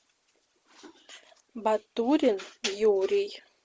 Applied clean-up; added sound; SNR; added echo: none; none; none; none.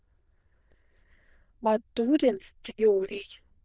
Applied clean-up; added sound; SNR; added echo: neural diffusion model UNIVERSE++.